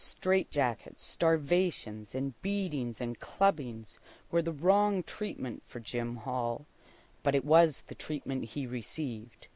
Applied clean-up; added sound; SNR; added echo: none; none; none; none.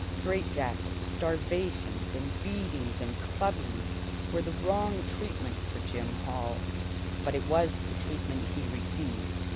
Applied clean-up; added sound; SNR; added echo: none; Mechanical fan; -1 dB; none.